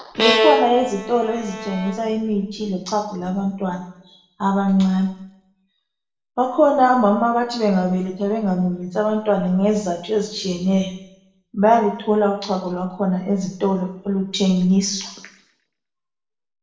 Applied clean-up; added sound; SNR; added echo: none; Bowed string instrument; 2 dB; reverberation time 0.7 s.